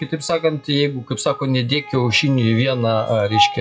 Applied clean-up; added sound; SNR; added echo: classical method WPE with log-MMSE.